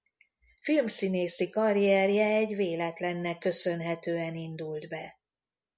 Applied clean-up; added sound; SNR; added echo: none; none; none; none.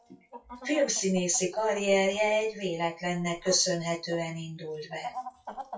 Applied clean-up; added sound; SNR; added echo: classical method WPE with log-MMSE.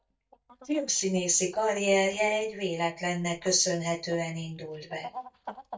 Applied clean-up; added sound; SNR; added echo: neural mask model DeepFilterNet 3.